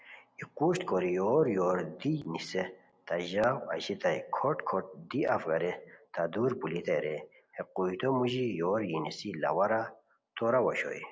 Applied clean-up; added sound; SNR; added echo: none; none; none; none.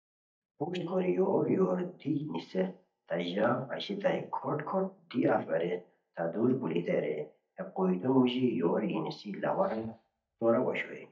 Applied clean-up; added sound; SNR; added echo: neural mask model DeepFilterNet 3.